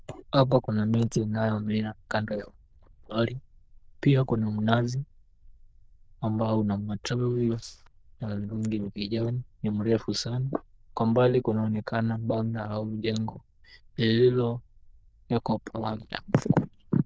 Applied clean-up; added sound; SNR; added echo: neural diffusion model UNIVERSE++.